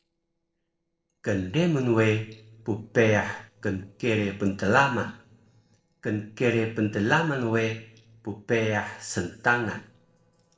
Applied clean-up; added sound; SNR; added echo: neural separator model SepFormer DNS4.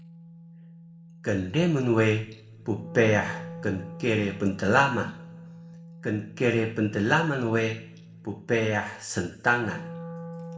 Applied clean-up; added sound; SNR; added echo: none; Wind instrument, woodwind instrument; 16 dB; reverberation time 0.6 s.